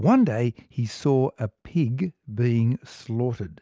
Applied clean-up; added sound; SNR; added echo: none; none; none; none.